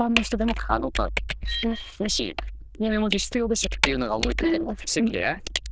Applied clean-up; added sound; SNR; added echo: neural diffusion model UNIVERSE++.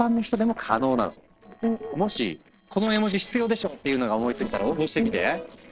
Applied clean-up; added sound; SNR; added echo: neural separator model SepFormer DNS4.